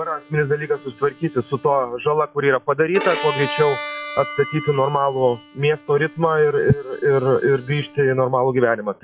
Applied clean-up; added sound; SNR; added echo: classical method log-MMSE.